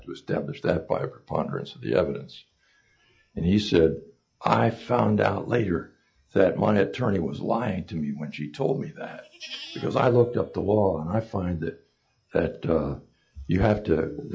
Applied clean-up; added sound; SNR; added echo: classical method log-MMSE.